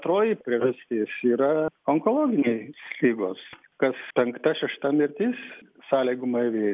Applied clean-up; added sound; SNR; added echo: none; none; none; none.